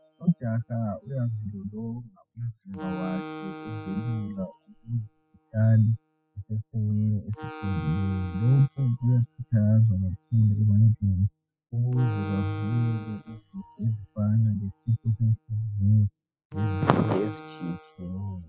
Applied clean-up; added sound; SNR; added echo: classical method spectral subtraction.